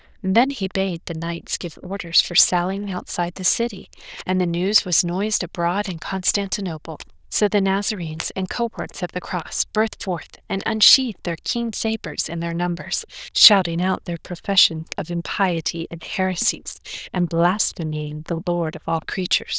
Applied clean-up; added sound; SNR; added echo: neural diffusion model UNIVERSE++.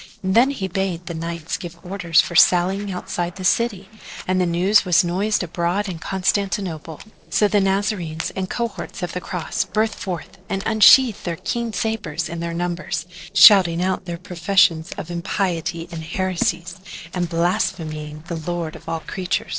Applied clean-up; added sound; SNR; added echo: neural separator model SepFormer DNS4.